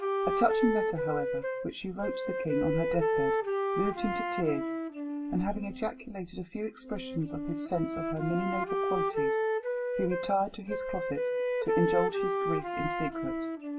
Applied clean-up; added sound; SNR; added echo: none; Wind instrument, woodwind instrument; -2 dB; reverberation time 0.2 s.